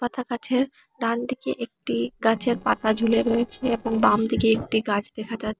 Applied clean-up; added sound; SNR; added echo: neural separator model SepFormer DNS4.